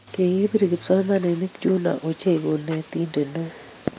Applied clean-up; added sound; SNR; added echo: none; none; none; none.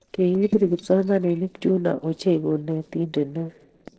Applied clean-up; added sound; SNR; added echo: neural separator model SepFormer DNS4.